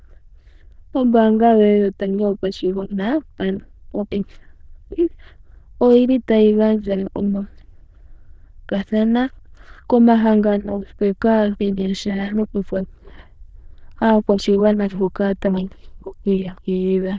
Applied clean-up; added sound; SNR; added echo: neural diffusion model UNIVERSE++.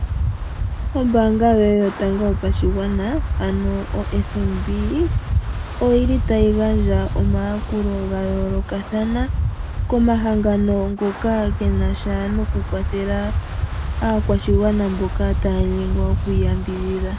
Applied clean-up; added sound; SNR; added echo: none; Wind; 1 dB; none.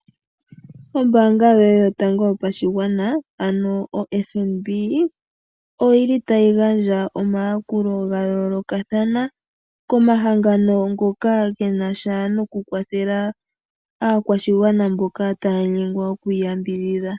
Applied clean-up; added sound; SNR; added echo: none; none; none; none.